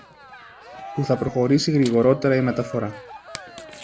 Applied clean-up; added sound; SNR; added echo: none; Tearing + Cheering; 16 dB; none.